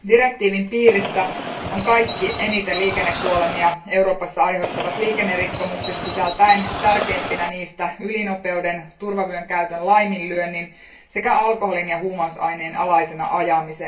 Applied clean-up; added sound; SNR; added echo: none; Bird; 6 dB; reverberation time 0.3 s.